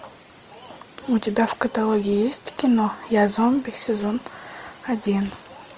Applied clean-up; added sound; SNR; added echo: none; none; none; none.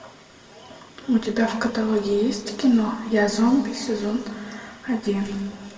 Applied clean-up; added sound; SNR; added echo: none; none; none; reverberation time 1.6 s.